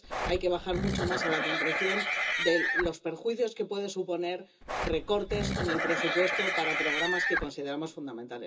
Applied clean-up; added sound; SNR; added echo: none; Livestock, farm animals, working animals; -1 dB; reverberation time 0.2 s.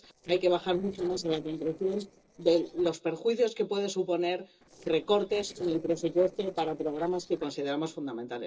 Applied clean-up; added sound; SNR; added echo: neural separator model SepFormer DNS4.